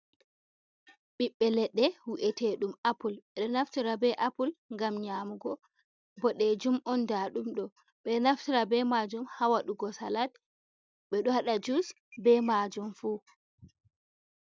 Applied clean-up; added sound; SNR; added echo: none; none; none; none.